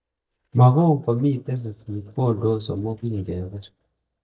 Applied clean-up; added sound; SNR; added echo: neural mask model DeepFilterNet 3.